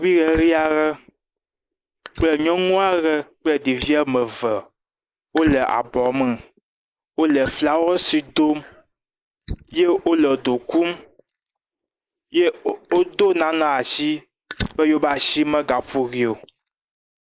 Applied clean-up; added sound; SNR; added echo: neural mask model Resemble Enhance denoiser.